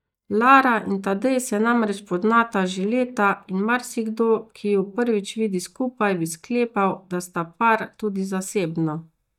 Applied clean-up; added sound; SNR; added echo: neural mask model DeepFilterNet 3.